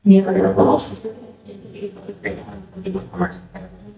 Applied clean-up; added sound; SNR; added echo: neural mask model DeepFilterNet 3.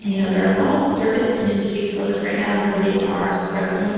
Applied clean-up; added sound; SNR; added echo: neural separator model SepFormer DNS4.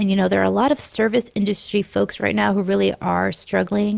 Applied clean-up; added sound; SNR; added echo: none; none; none; none.